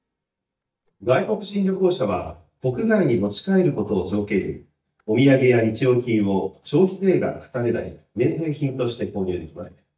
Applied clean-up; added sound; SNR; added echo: neural mask model DeepFilterNet 3.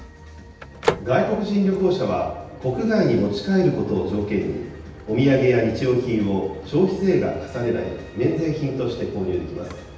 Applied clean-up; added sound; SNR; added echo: none; Microwave oven; 14 dB; reverberation time 0.9 s.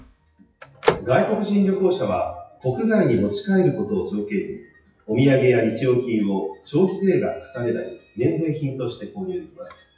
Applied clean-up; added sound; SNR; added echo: classical method WPE with log-MMSE.